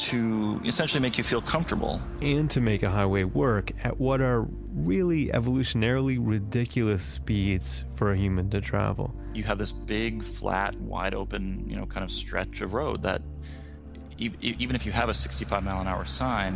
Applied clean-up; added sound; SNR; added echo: none; none; none; none.